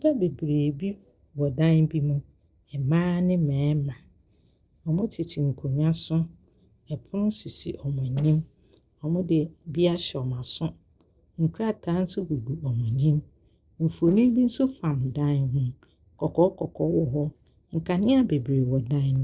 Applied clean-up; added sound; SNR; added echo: neural separator model SepFormer DNS4.